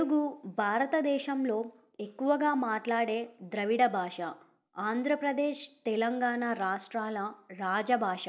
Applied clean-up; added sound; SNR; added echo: none; none; none; none.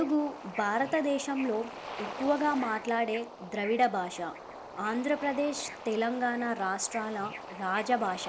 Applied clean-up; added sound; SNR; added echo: none; Bird / Ocean; 12 dB; none.